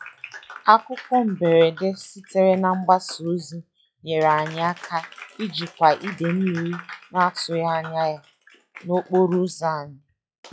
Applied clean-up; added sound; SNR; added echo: classical method log-MMSE.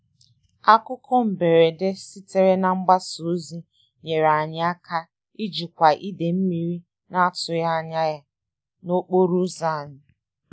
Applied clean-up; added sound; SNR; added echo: none; none; none; none.